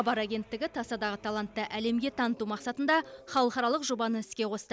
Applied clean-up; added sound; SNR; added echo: none; none; none; none.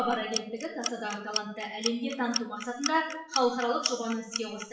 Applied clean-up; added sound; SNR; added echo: classical method WPE with log-MMSE.